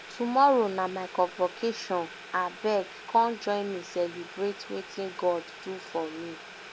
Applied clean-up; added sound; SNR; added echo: none; Boiling; 15 dB; none.